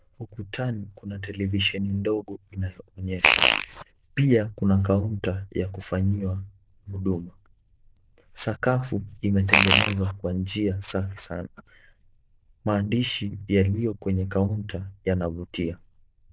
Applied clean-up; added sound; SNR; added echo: neural diffusion model UNIVERSE++.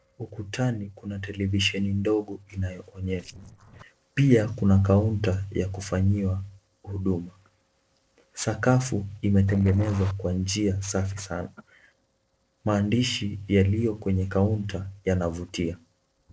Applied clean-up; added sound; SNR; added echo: neural separator model SepFormer DNS4.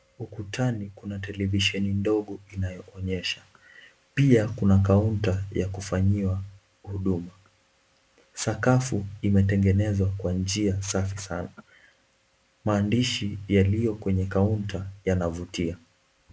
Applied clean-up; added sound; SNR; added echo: none; none; none; none.